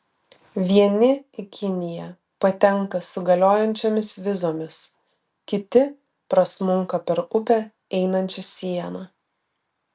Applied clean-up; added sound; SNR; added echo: none; none; none; none.